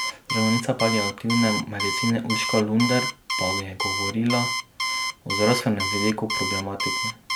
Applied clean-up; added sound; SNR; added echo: none; Alarm; 2 dB; none.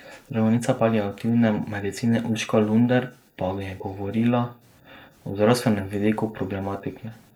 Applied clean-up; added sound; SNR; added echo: neural mask model Resemble Enhance denoiser.